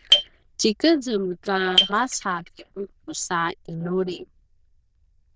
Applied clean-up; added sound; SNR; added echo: neural diffusion model UNIVERSE++.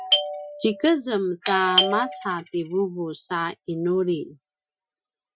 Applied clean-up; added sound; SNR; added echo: classical method Wiener filter.